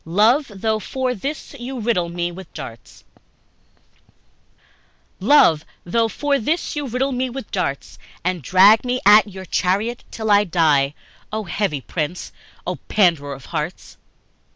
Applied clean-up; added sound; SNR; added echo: none; none; none; none.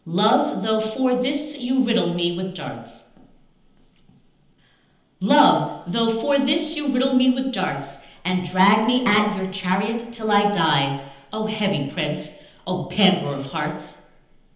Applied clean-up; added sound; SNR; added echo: none; none; none; reverberation time 0.9 s.